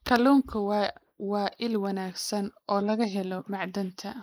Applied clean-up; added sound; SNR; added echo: neural mask model Resemble Enhance denoiser.